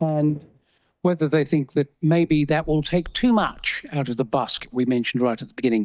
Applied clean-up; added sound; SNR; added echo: neural mask model DeepFilterNet 3.